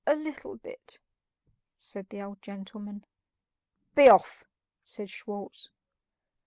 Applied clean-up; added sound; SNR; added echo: none; none; none; none.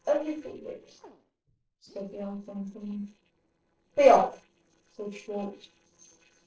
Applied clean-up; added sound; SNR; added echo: neural separator model SepFormer DNS4.